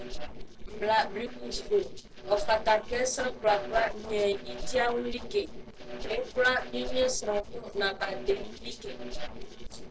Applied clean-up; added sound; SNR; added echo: neural separator model SepFormer DNS4.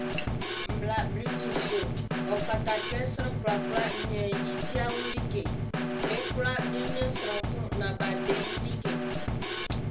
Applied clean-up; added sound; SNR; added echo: none; Snare drum / Drum kit; -4 dB; reverberation time 0.2 s.